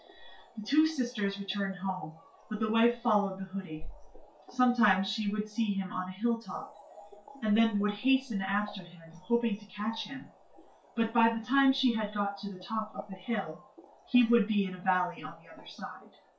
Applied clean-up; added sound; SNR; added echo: classical method WPE with log-MMSE.